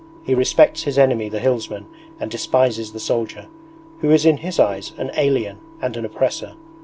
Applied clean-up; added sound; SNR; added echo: none; none; none; none.